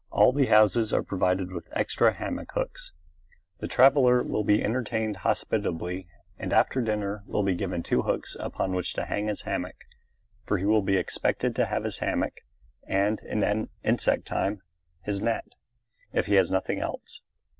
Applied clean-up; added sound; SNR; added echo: none; none; none; none.